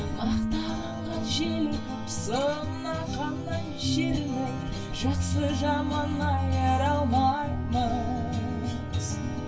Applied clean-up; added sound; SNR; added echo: none; Trumpet; 19 dB; reverberation time 0.1 s.